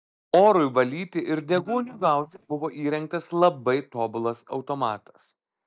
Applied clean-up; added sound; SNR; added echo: neural mask model DeepFilterNet 3.